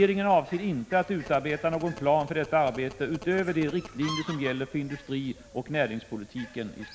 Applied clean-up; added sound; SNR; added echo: none; Telephone + Fowl; 17 dB; none.